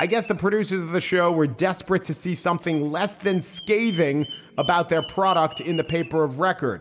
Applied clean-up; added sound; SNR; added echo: none; Bird vocalization, bird call, bird song; 20 dB; reverberation time 2.2 s.